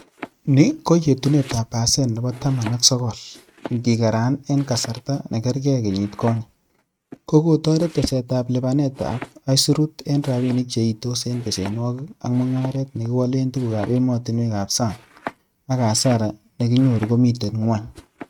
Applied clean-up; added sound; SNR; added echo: neural mask model RNNoise.